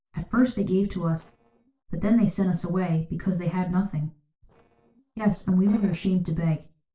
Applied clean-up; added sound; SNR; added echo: neural separator model SepFormer DNS4.